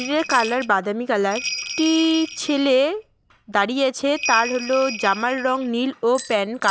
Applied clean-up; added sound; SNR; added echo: none; Bell; 12 dB; none.